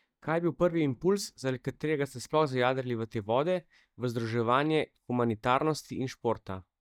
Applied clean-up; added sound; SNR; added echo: neural mask model DeepFilterNet 3.